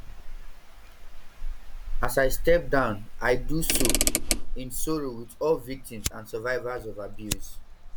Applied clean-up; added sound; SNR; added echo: none; Mechanisms / Car + Fire; -1 dB; none.